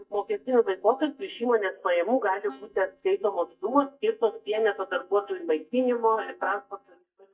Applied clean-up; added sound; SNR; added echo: neural mask model DeepFilterNet 3.